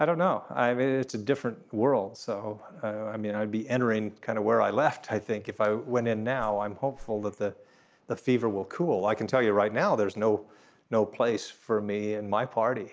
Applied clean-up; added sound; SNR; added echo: none; Whoosh, swoosh, swish; 18 dB; none.